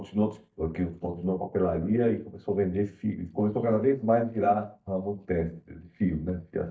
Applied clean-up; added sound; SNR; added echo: neural mask model DeepFilterNet 3.